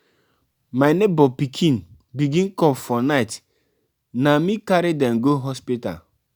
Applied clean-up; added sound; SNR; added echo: none; none; none; none.